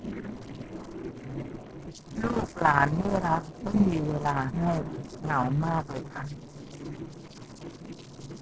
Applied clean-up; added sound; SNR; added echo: neural separator model SepFormer DNS4.